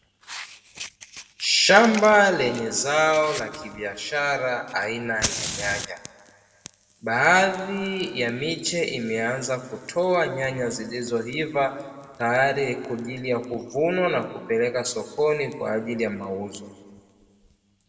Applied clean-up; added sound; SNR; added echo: none; Fire; 16 dB; reverberation time 1.2 s.